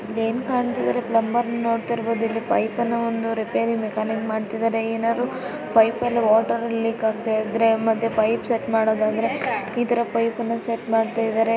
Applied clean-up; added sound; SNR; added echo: none; none; none; none.